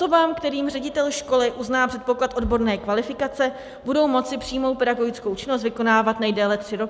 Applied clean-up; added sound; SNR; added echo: none; none; none; none.